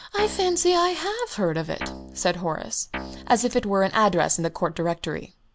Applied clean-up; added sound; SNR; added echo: none; Guitar; 14 dB; none.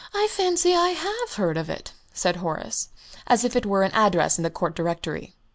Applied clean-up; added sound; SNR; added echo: none; none; none; none.